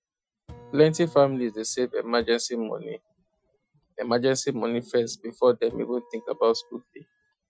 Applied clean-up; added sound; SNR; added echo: classical method Wiener filter.